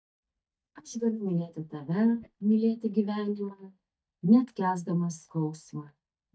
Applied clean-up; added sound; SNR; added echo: neural mask model DeepFilterNet 3.